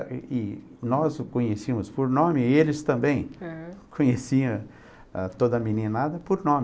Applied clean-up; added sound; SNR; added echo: none; none; none; none.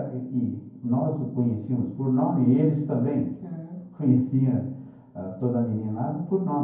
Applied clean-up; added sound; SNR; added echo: none; none; none; reverberation time 0.9 s.